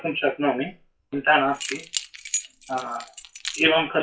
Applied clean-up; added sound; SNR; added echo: classical method WPE with log-MMSE.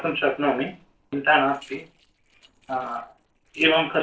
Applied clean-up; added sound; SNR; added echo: neural separator model SepFormer DNS4.